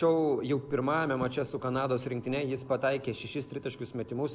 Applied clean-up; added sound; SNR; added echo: none; Raindrop / Drip; 19 dB; none.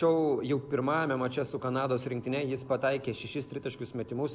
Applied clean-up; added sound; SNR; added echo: none; none; none; none.